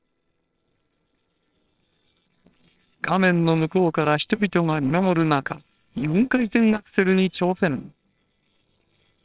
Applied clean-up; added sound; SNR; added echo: neural separator model SepFormer WHAMR!.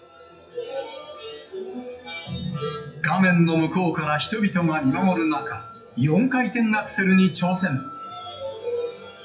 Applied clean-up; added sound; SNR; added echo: classical method WPE with log-MMSE.